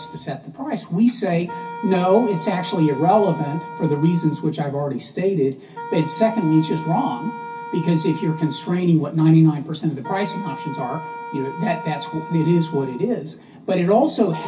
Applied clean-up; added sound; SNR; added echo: none; Wind instrument, woodwind instrument; 14 dB; reverberation time 0.3 s.